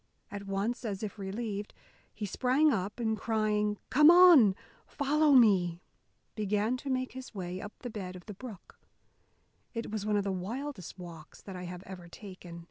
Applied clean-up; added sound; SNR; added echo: none; none; none; none.